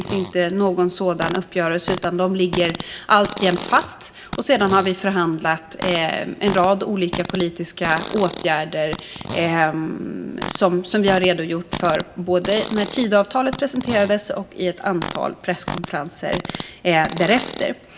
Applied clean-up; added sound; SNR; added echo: none; Fart; 11 dB; reverberation time 0.7 s.